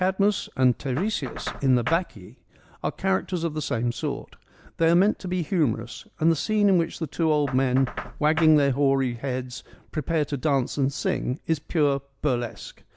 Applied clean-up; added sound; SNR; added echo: none; Knock; 18 dB; none.